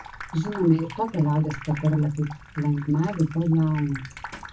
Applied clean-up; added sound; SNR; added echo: none; Sink (filling or washing) / Water tap, faucet; 16 dB; reverberation time 0.4 s.